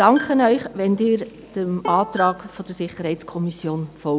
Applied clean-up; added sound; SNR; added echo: none; Bowed string instrument + Piano; 17 dB; none.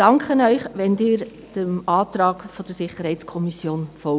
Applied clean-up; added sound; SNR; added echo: none; none; none; none.